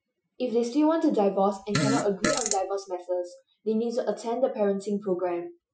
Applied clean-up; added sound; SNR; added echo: classical method Wiener filter.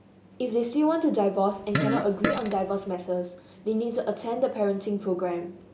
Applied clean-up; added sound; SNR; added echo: none; Fart; 1 dB; none.